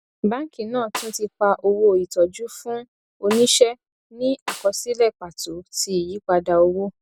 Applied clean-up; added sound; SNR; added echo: none; Snare drum; 13 dB; none.